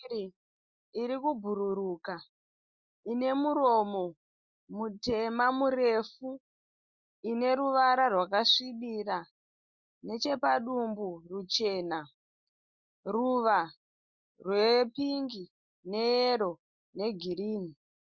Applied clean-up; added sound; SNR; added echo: none; none; none; none.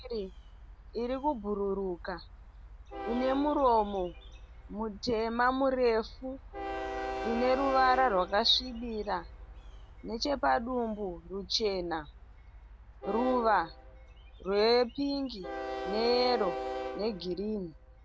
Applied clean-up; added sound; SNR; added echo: none; Train; 10 dB; none.